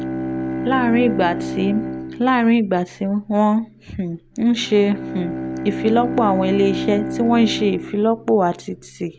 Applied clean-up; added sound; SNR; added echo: none; Bowed string instrument; 8 dB; none.